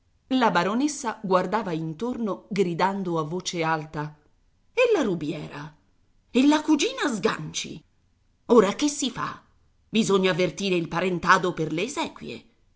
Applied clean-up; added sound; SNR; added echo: none; none; none; none.